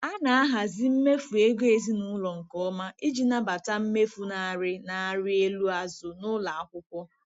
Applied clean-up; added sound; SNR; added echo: none; none; none; none.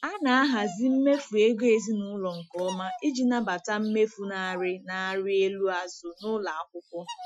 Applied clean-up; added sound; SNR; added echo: classical method Wiener filter.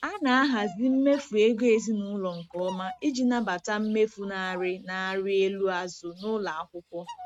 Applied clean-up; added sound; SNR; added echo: neural mask model RNNoise.